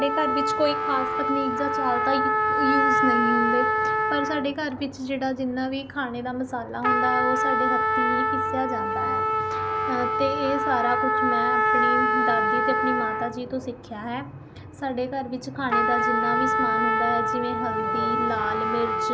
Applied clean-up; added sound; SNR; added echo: none; Trumpet; -4 dB; none.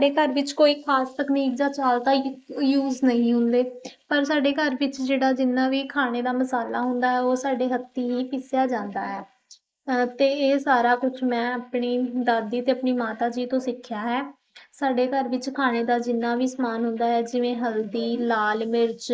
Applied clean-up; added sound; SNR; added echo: neural mask model Resemble Enhance denoiser.